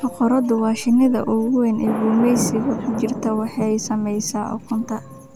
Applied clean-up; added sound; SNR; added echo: none; Thunder; 10 dB; none.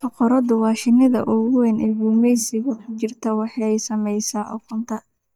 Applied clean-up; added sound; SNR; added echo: neural mask model DeepFilterNet 3.